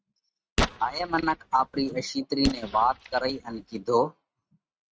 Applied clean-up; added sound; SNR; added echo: neural mask model RNNoise.